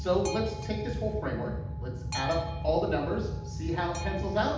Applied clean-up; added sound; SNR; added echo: none; Boat, Water vehicle; 3 dB; reverberation time 0.8 s.